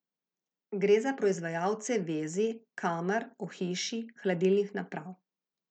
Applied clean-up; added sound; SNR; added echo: none; none; none; none.